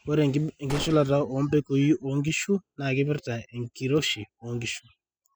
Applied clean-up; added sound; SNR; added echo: classical method spectral subtraction.